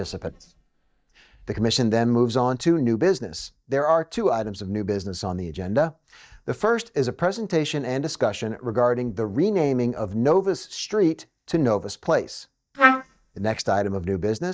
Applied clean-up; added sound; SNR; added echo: neural mask model DeepFilterNet 3.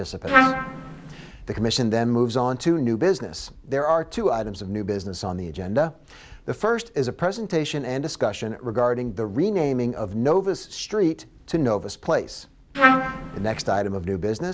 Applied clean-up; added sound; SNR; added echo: none; Trumpet; -3 dB; none.